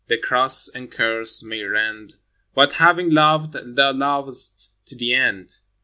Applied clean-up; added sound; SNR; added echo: none; none; none; none.